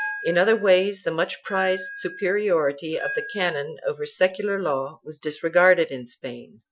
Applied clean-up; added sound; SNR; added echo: classical method Wiener filter.